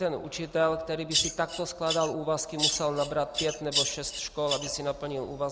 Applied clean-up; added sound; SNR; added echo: none; Bird vocalization, bird call, bird song; 2 dB; none.